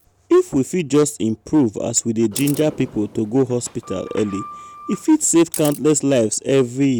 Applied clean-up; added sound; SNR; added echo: none; Sliding door + Camera; 17 dB; none.